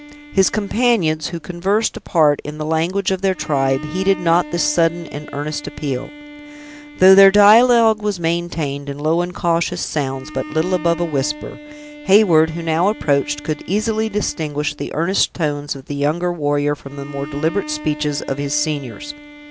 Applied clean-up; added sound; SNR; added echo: none; Bowed string instrument; 17 dB; none.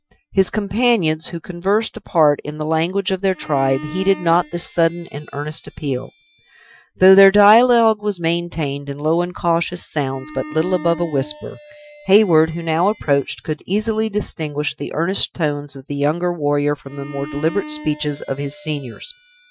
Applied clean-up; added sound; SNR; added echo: classical method Wiener filter.